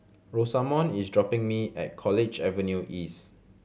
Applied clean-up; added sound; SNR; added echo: none; none; none; none.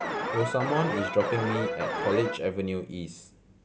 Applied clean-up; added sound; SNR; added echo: none; Alarm; 1 dB; none.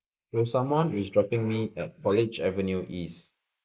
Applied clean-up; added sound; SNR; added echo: neural mask model Resemble Enhance denoiser.